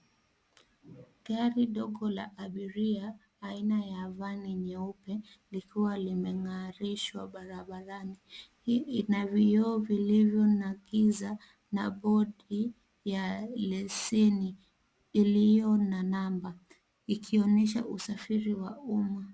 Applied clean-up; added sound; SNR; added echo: none; none; none; none.